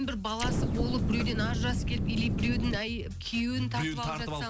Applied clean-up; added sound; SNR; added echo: none; Explosion; -2 dB; none.